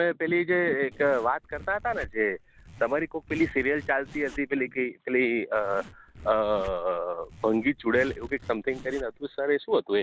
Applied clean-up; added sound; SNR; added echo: none; Zipper (clothing); 18 dB; none.